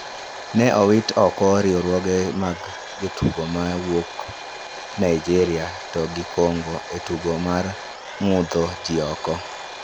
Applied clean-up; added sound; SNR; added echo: none; Domestic sounds, home sounds; 12 dB; none.